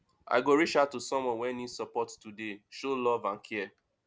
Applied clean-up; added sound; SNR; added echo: none; none; none; none.